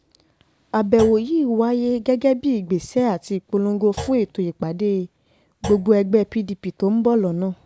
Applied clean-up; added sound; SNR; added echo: none; Thump, thud; 18 dB; none.